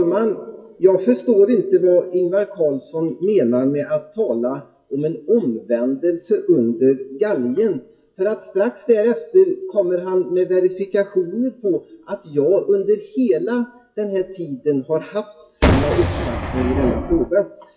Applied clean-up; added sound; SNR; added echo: classical method WPE with log-MMSE.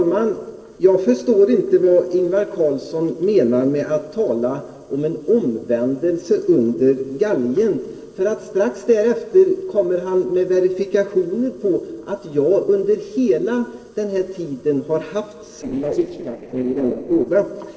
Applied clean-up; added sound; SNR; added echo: neural separator model SepFormer DNS4.